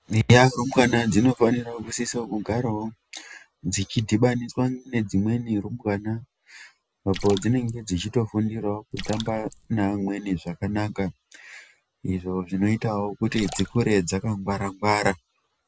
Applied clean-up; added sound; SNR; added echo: none; Splash, splatter; 15 dB; none.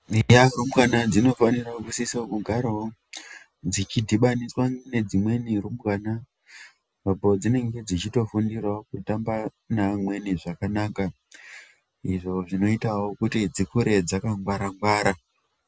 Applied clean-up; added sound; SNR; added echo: none; none; none; none.